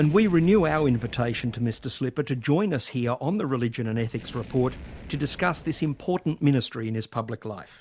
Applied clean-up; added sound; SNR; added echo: none; Fire; 20 dB; none.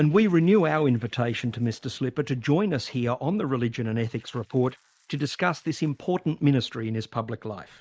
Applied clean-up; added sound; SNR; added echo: neural mask model Resemble Enhance denoiser.